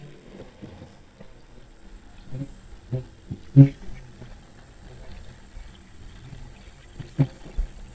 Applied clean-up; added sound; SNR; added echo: neural mask model DeepFilterNet 3.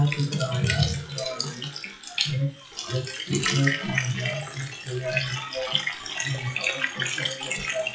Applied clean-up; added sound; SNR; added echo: classical method WPE with log-MMSE.